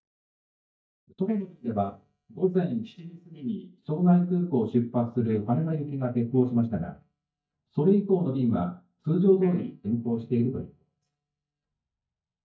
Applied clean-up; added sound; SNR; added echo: neural mask model DeepFilterNet 3.